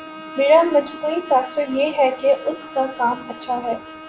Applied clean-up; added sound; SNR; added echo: none; Bowed string instrument; 17 dB; none.